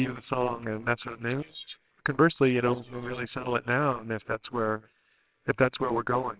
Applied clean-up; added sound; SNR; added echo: neural separator model SepFormer WHAMR!.